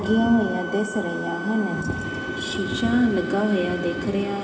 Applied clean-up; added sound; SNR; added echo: none; Wind instrument, woodwind instrument; 11 dB; reverberation time 2.9 s.